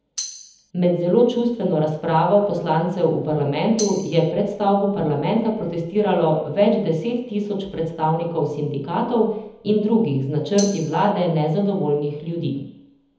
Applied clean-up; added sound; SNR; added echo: none; Tambourine; 12 dB; reverberation time 1.0 s.